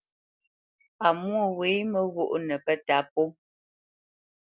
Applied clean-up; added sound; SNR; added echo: none; none; none; none.